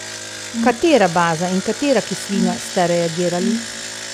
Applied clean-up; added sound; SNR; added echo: none; Engine + Brass instrument; 7 dB; none.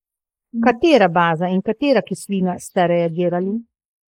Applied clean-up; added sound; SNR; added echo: neural mask model Resemble Enhance denoiser.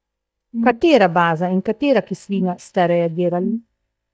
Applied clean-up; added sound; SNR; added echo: neural mask model DeepFilterNet 3.